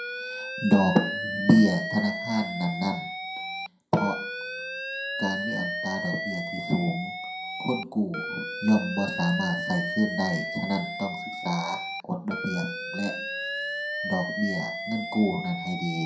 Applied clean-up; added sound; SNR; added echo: none; Alarm; 5 dB; reverberation time 0.5 s.